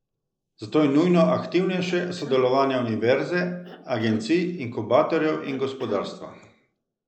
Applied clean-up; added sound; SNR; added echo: neural mask model Resemble Enhance denoiser.